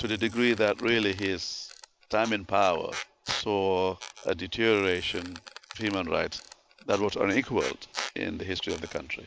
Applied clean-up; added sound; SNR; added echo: none; Squeak; 15 dB; none.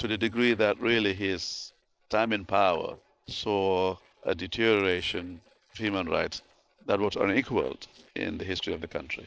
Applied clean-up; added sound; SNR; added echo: neural separator model SepFormer DNS4.